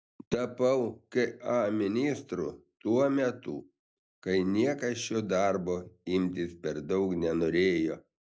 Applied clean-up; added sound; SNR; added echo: none; none; none; none.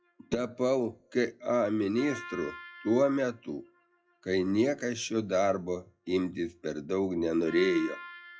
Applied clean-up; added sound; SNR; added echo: classical method WPE with log-MMSE.